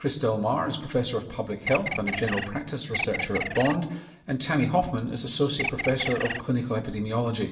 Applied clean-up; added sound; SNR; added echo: none; Bird; 4 dB; reverberation time 0.8 s.